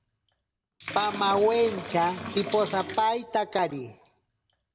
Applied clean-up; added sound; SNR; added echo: none; Bathtub (filling or washing) / Liquid; 12 dB; none.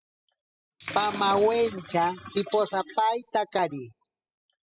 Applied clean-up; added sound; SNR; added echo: classical method spectral subtraction.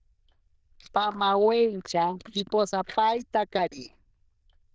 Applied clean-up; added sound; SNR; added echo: neural diffusion model UNIVERSE++.